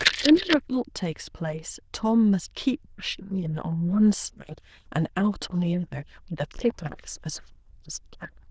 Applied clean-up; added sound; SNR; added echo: neural diffusion model UNIVERSE++.